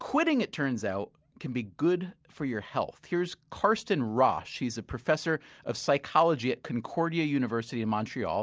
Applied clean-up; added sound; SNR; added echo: none; none; none; none.